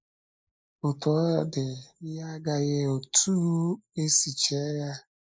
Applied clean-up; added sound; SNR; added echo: neural mask model Resemble Enhance denoiser.